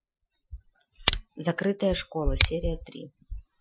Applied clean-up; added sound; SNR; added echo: classical method Wiener filter.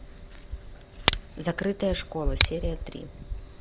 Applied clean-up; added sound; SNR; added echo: none; Tick; -2 dB; none.